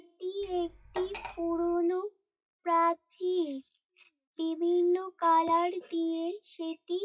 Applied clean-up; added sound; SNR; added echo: classical method WPE with log-MMSE.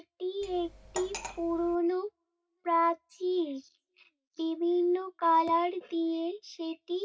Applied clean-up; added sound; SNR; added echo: none; Cutlery, silverware; 12 dB; reverberation time 0.4 s.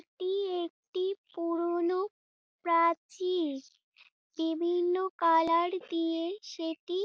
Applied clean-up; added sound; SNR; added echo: none; none; none; none.